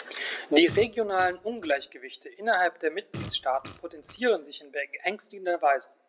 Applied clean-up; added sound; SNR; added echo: none; Fart; 14 dB; none.